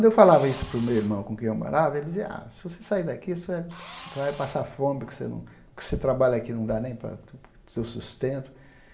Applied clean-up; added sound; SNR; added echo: none; Engine / Drill; 15 dB; reverberation time 0.6 s.